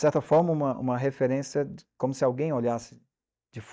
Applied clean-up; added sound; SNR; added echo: neural mask model DeepFilterNet 3.